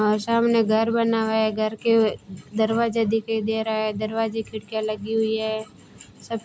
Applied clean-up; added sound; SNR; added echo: none; none; none; none.